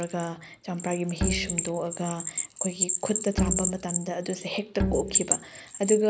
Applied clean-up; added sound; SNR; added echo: none; Bowed string instrument + Bell; 0 dB; none.